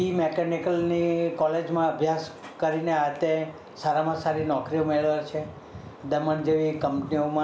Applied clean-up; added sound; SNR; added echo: none; none; none; none.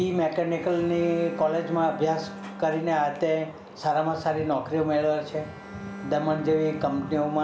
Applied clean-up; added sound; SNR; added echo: none; Bowed string instrument; 16 dB; none.